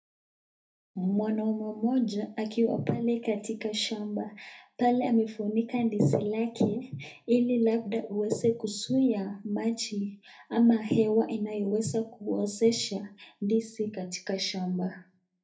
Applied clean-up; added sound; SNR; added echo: none; none; none; reverberation time 0.3 s.